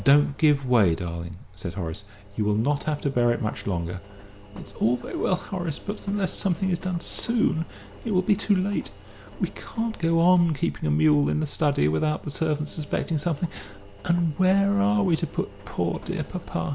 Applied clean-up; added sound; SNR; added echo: none; Engine; 19 dB; none.